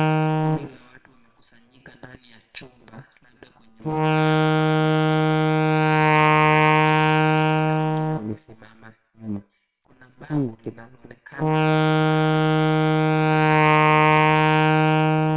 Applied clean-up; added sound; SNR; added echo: neural separator model SepFormer WHAMR!.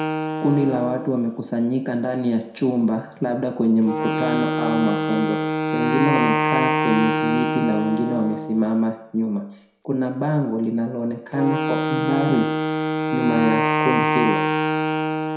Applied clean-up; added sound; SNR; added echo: none; Wind instrument, woodwind instrument; 1 dB; reverberation time 0.5 s.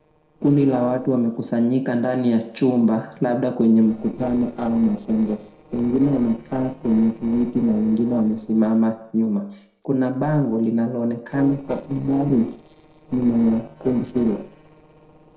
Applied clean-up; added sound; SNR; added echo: neural separator model SepFormer DNS4.